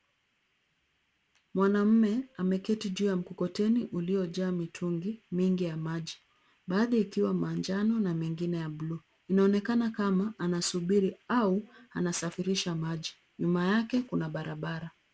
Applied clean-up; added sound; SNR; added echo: none; none; none; none.